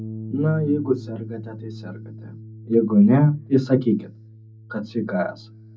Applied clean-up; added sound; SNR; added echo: none; Bass guitar; 15 dB; reverberation time 0.3 s.